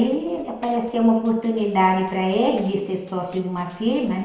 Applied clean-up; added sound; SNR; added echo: neural separator model SepFormer DNS4.